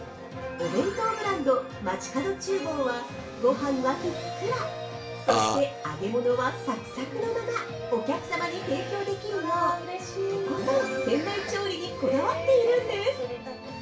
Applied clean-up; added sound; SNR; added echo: none; Burping, eructation; -4 dB; reverberation time 0.3 s.